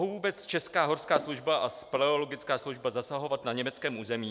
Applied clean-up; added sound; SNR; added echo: none; Walk, footsteps; 17 dB; none.